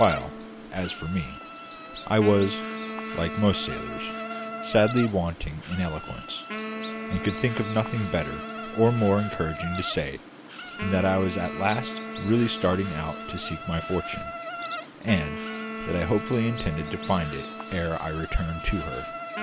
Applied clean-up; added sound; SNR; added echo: none; Wind instrument, woodwind instrument + Insect; 8 dB; none.